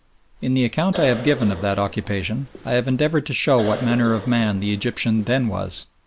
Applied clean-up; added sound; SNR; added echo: none; Cough; 14 dB; none.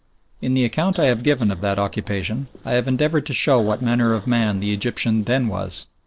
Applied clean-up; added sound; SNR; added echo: neural separator model SepFormer DNS4.